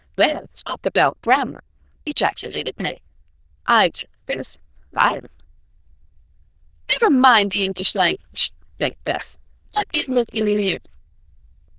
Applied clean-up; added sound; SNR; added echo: neural diffusion model UNIVERSE++.